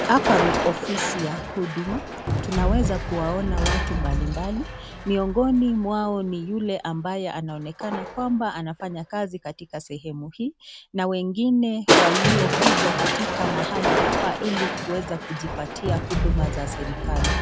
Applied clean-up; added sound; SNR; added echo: none; Crushing; -1 dB; none.